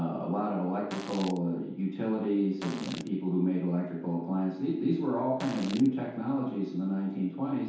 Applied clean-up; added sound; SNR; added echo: none; Fart; 15 dB; reverberation time 0.8 s.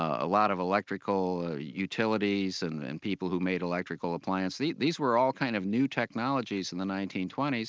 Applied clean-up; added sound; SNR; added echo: none; none; none; none.